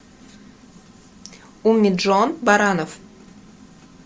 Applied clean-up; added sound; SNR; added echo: none; none; none; none.